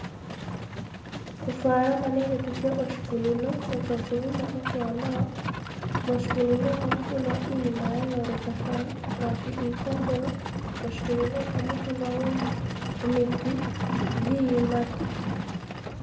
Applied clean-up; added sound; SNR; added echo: none; Livestock, farm animals, working animals; 2 dB; reverberation time 0.8 s.